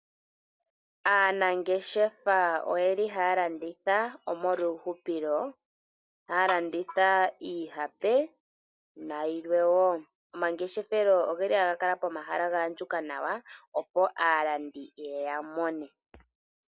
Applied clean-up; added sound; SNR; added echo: none; none; none; none.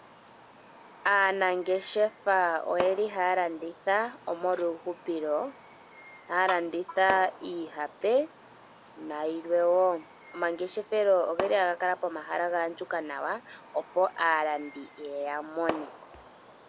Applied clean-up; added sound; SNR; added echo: none; Fireworks; 16 dB; none.